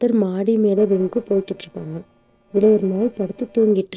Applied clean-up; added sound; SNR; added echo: neural separator model SepFormer DNS4.